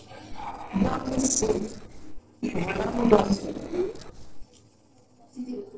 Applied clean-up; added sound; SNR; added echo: neural separator model SepFormer DNS4.